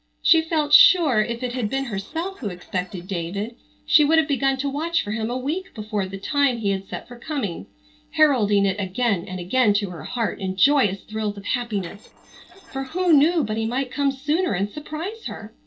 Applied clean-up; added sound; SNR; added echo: neural separator model SepFormer DNS4.